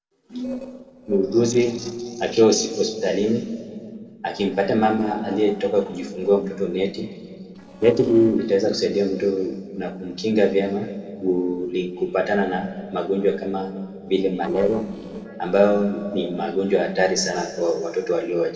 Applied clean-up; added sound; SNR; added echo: neural separator model SepFormer DNS4.